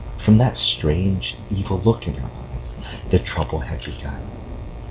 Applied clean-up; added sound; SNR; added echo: none; Thunder; 13 dB; none.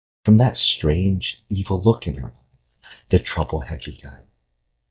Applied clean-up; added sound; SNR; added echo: neural mask model DeepFilterNet 3.